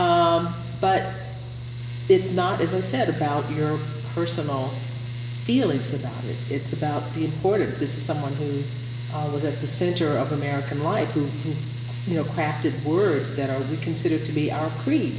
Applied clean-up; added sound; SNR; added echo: none; Mechanical fan; 6 dB; reverberation time 1.0 s.